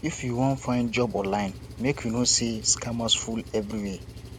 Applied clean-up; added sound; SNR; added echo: none; Engine; 14 dB; none.